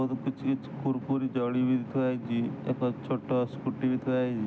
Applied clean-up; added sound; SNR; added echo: none; none; none; none.